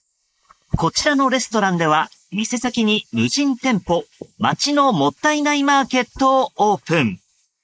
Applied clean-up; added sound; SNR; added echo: neural mask model Resemble Enhance denoiser.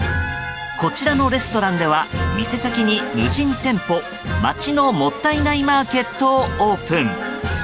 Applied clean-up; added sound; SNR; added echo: none; none; none; none.